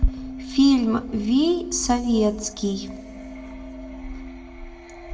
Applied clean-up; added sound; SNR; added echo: none; Keyboard (musical); 14 dB; reverberation time 1.2 s.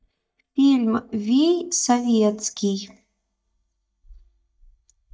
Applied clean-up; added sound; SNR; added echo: neural mask model DeepFilterNet 3.